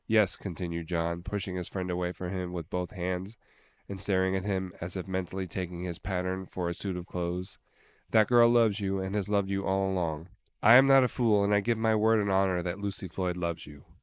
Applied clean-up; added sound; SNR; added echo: neural mask model Resemble Enhance denoiser.